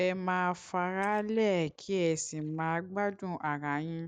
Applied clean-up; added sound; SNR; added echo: neural mask model DeepFilterNet 3.